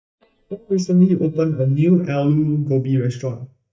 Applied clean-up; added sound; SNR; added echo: neural mask model DeepFilterNet 3.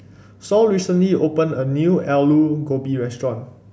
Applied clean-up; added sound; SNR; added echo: none; none; none; none.